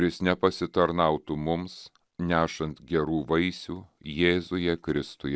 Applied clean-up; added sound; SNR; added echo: none; none; none; none.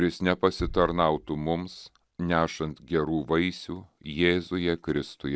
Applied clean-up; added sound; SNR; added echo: none; Bass drum; 17 dB; none.